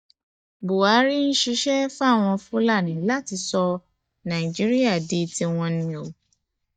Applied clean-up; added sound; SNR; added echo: neural mask model DeepFilterNet 3.